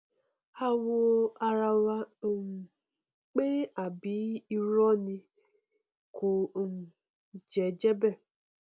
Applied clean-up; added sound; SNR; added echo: none; none; none; none.